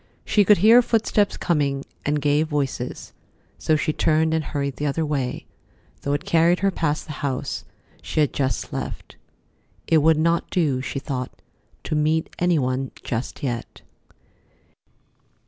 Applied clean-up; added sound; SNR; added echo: none; none; none; none.